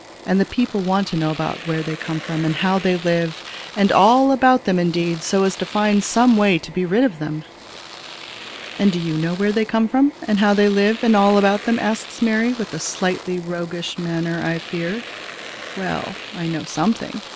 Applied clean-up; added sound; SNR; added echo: none; Domestic sounds, home sounds; 16 dB; none.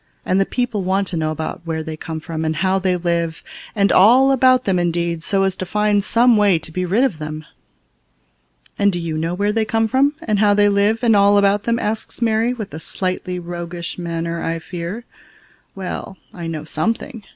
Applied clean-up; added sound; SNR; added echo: none; none; none; none.